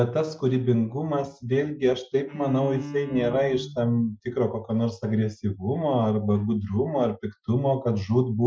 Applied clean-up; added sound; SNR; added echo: classical method Wiener filter.